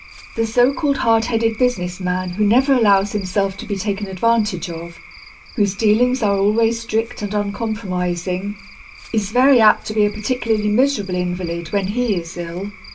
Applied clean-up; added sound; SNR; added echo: none; Cricket / Frog; 19 dB; reverberation time 0.2 s.